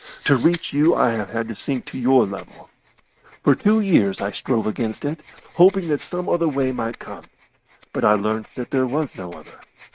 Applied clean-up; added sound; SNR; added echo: neural mask model RNNoise.